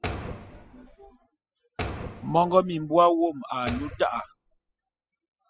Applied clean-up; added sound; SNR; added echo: classical method spectral subtraction.